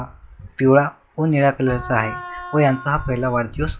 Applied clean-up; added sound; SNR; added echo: classical method log-MMSE.